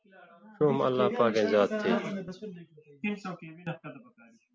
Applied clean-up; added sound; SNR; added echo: none; none; none; none.